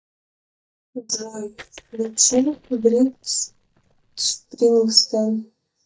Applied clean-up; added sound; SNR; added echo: neural mask model DeepFilterNet 3.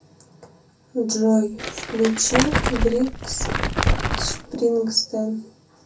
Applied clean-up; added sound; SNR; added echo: none; Crumpling, crinkling; 0 dB; reverberation time 0.3 s.